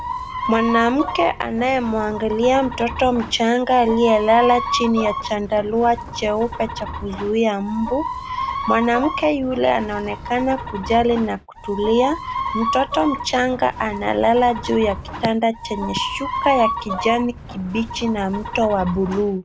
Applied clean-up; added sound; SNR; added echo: none; Chicken, rooster; 8 dB; none.